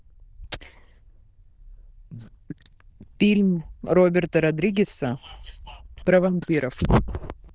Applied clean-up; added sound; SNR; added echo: neural diffusion model UNIVERSE++.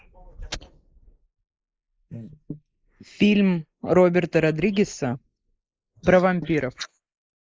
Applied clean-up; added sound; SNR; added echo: neural mask model Resemble Enhance denoiser.